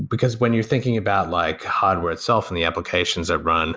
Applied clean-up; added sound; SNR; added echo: none; none; none; none.